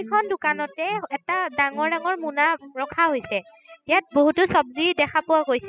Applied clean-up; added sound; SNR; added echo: classical method spectral subtraction.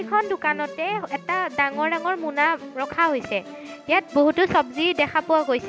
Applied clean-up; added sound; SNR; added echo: none; Musical instrument; 16 dB; none.